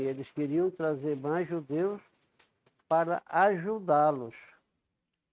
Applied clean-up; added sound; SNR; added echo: neural mask model RNNoise.